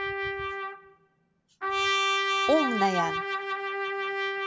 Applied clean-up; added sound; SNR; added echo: none; Trumpet; -3 dB; none.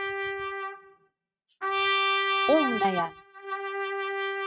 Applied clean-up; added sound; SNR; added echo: neural mask model RNNoise.